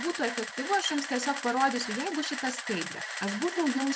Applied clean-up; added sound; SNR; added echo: none; Camera; 6 dB; none.